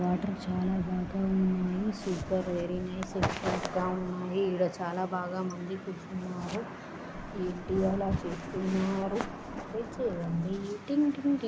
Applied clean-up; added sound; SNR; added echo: none; Bird vocalization, bird call, bird song; 18 dB; none.